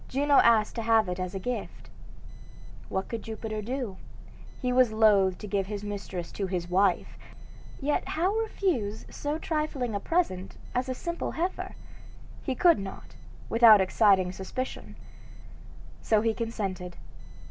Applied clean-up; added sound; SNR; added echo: none; none; none; none.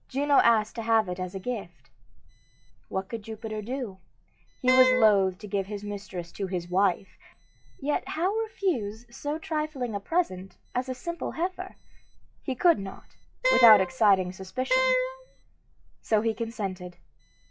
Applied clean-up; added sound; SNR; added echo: classical method log-MMSE.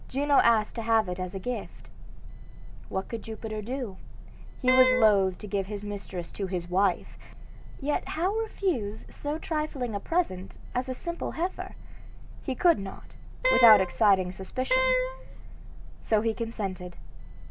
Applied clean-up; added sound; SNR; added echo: none; Wind instrument, woodwind instrument; 1 dB; none.